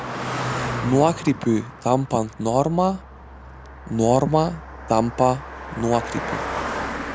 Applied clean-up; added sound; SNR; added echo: none; Car passing by; 8 dB; none.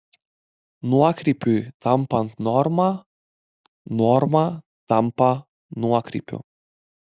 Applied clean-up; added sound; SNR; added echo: none; none; none; none.